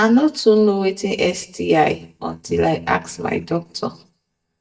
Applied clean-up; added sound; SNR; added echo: neural mask model DeepFilterNet 3.